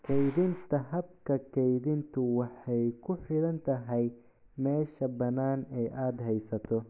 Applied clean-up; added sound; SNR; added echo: none; none; none; none.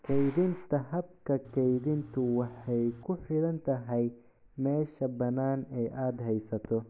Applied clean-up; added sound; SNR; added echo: none; Engine / Truck; 18 dB; none.